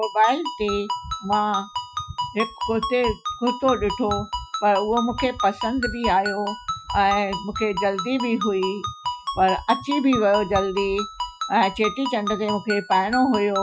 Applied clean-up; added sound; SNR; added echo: classical method Wiener filter.